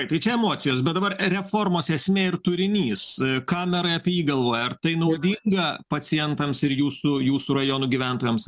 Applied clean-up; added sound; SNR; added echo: none; none; none; none.